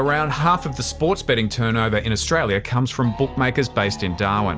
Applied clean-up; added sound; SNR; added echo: none; none; none; none.